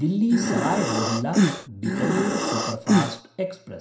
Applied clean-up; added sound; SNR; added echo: none; Breathing; -3 dB; reverberation time 0.4 s.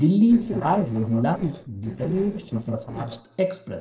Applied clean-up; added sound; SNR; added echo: neural separator model SepFormer DNS4.